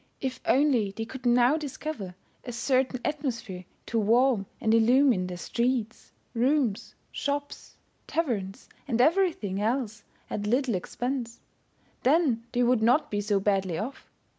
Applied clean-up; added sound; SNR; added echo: none; none; none; none.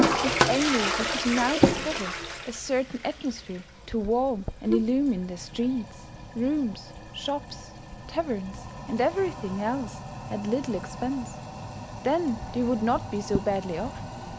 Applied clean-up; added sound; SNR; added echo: none; Toilet flush + Wind instrument, woodwind instrument; 3 dB; none.